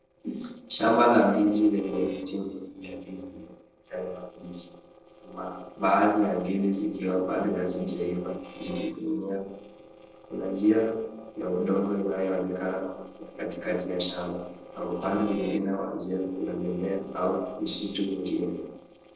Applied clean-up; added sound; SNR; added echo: neural separator model SepFormer DNS4.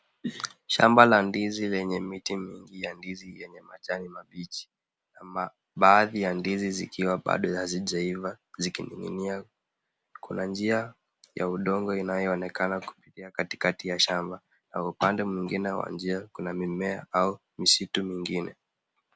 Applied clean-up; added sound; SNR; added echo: none; none; none; none.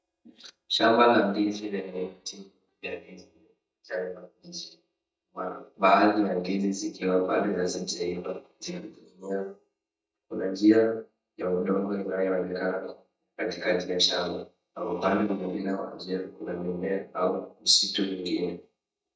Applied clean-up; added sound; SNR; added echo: neural mask model DeepFilterNet 3.